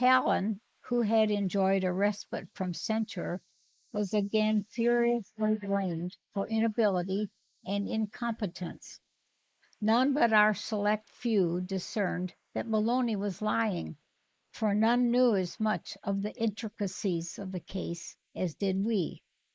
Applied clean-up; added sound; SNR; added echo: neural mask model Resemble Enhance denoiser.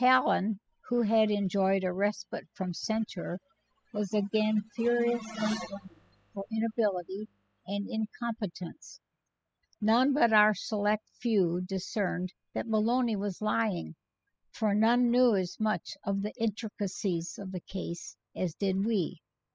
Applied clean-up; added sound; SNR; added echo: classical method spectral subtraction.